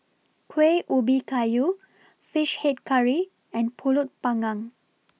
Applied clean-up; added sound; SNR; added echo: none; none; none; none.